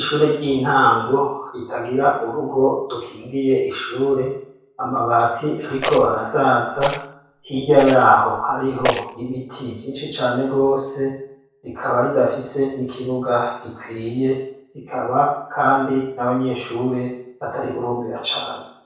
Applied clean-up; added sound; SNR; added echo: neural separator model SepFormer DNS4.